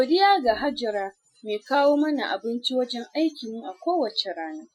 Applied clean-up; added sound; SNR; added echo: classical method Wiener filter.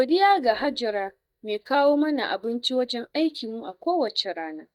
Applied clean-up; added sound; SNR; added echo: neural mask model DeepFilterNet 3.